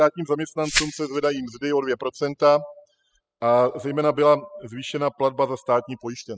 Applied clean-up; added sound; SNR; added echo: classical method spectral subtraction.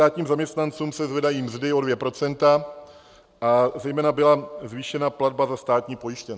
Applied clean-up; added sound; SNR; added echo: none; none; none; none.